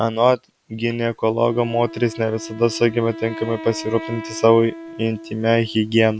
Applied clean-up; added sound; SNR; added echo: none; Wind instrument, woodwind instrument; 15 dB; none.